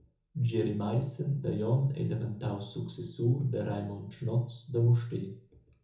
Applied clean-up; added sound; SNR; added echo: none; none; none; reverberation time 0.6 s.